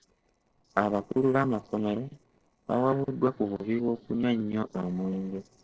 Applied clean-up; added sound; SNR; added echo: neural separator model SepFormer DNS4.